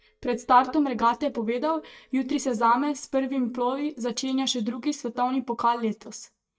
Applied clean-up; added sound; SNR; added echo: neural mask model DeepFilterNet 3.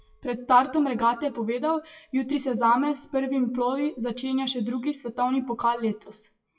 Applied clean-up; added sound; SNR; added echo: classical method WPE with log-MMSE.